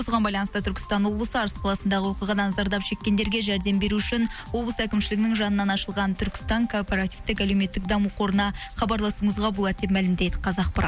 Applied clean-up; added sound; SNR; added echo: none; none; none; none.